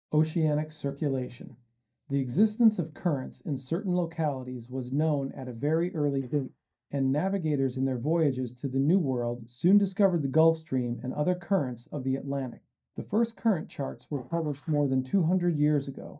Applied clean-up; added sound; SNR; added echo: neural mask model DeepFilterNet 3.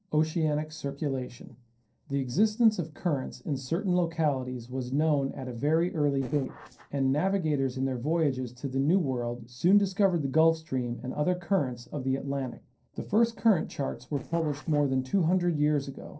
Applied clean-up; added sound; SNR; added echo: neural separator model SepFormer DNS4.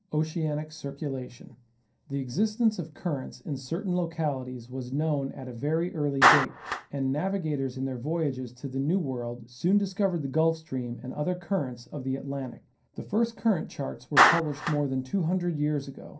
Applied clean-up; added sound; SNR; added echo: none; Clapping; 4 dB; reverberation time 0.3 s.